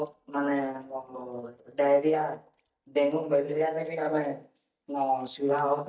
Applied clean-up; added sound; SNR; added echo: neural mask model DeepFilterNet 3.